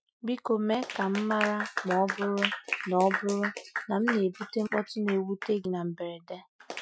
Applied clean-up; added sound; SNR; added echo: classical method Wiener filter.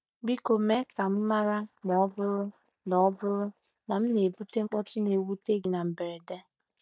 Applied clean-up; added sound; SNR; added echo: neural mask model DeepFilterNet 3.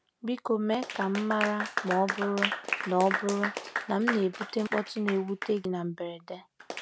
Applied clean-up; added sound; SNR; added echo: none; Applause / Clapping; 6 dB; none.